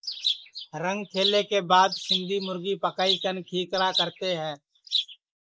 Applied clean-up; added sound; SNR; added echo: neural mask model Resemble Enhance denoiser.